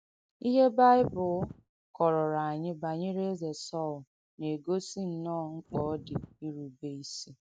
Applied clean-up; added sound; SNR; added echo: none; Wind; 8 dB; none.